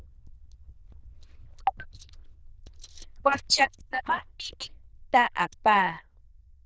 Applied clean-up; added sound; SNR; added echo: neural diffusion model UNIVERSE++.